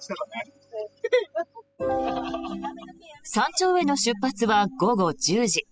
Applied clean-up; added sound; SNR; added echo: classical method spectral subtraction.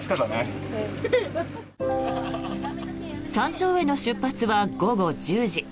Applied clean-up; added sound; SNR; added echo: none; none; none; none.